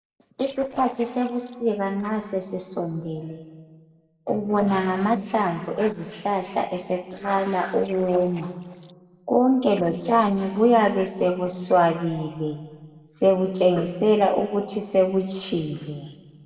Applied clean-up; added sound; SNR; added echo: neural separator model SepFormer DNS4.